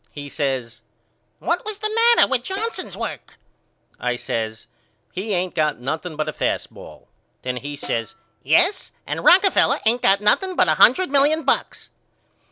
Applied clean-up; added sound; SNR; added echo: none; Snare drum; 18 dB; none.